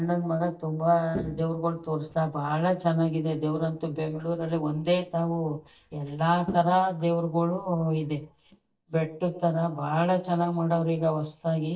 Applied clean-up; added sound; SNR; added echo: neural mask model DeepFilterNet 3.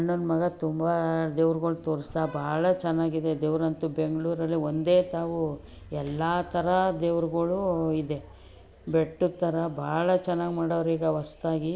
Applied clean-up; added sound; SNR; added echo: none; none; none; none.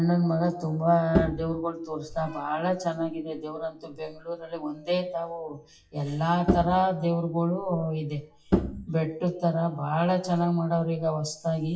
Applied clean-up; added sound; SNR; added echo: classical method WPE with log-MMSE.